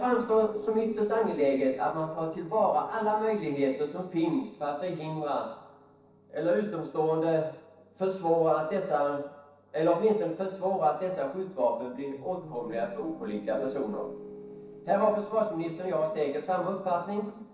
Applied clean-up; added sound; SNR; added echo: neural separator model SepFormer DNS4.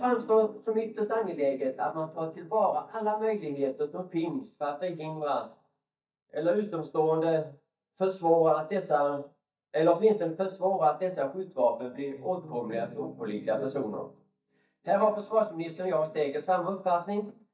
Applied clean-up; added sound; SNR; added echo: neural mask model DeepFilterNet 3.